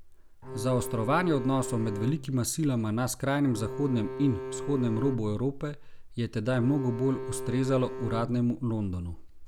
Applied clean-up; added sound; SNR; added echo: none; Bowed string instrument; 10 dB; none.